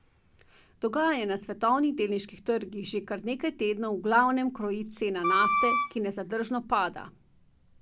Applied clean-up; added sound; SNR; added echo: none; Wind instrument, woodwind instrument; -1 dB; none.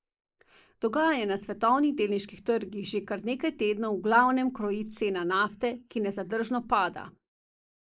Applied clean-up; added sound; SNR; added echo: neural mask model Resemble Enhance denoiser.